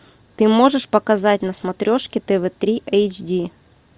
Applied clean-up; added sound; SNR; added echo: none; none; none; none.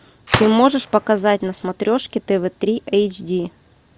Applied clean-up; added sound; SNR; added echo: none; Gunshot, gunfire; 11 dB; none.